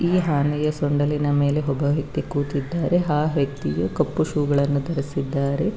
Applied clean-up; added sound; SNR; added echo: none; none; none; none.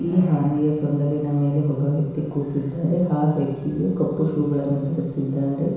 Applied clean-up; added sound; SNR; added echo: none; none; none; reverberation time 1.0 s.